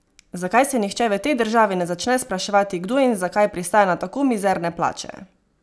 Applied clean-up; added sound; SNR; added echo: none; none; none; none.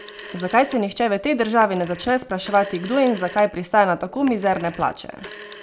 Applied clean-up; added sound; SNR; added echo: none; Telephone; 17 dB; none.